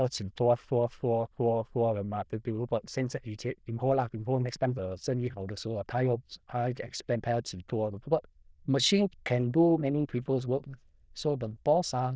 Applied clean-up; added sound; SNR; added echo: neural diffusion model UNIVERSE++.